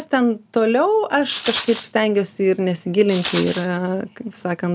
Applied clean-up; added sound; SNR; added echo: none; Rattle; 10 dB; none.